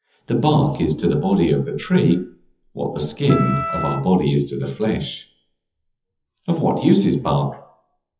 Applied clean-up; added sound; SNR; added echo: classical method WPE with log-MMSE.